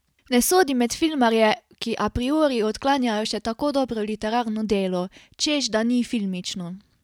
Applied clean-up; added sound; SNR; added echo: none; none; none; none.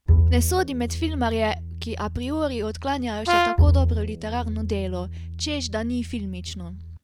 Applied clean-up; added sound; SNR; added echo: none; Bowed string instrument + Brass instrument; -4 dB; none.